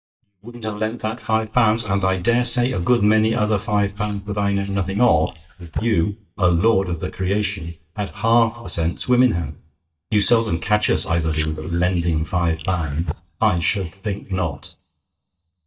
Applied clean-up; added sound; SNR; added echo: neural mask model DeepFilterNet 3.